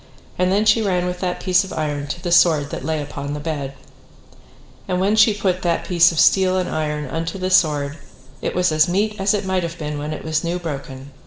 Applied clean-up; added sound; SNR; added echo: none; none; none; reverberation time 1.3 s.